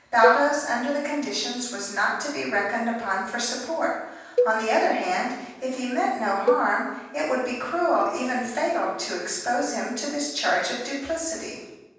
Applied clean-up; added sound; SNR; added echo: none; Cowbell; 5 dB; reverberation time 1.2 s.